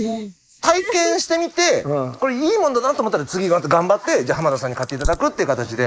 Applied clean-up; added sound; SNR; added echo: neural mask model Resemble Enhance denoiser.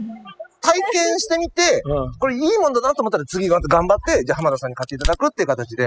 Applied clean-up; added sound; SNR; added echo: classical method spectral subtraction.